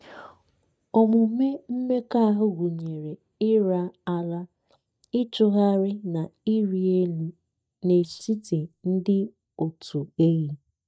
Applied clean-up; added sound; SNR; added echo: neural mask model DeepFilterNet 3.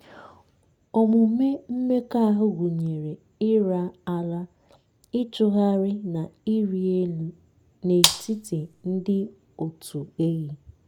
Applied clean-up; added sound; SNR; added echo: none; Gunshot, gunfire; 1 dB; none.